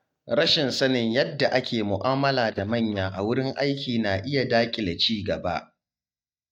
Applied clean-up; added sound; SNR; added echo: neural mask model DeepFilterNet 3.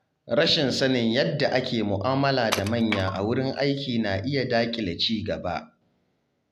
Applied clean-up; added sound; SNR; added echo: none; Wood; 10 dB; none.